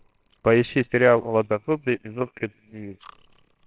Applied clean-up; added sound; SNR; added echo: neural separator model SepFormer WHAMR!.